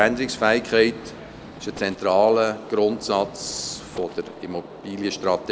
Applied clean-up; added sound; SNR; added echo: none; Gunshot, gunfire; 17 dB; none.